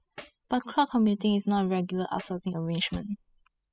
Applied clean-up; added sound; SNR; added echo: classical method spectral subtraction.